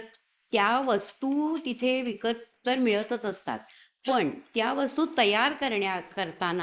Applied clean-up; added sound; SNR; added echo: neural mask model Resemble Enhance denoiser.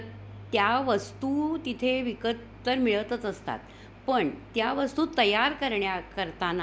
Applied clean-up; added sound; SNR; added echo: none; none; none; none.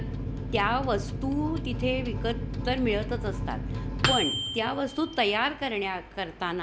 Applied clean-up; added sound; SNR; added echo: none; Microwave oven; 3 dB; none.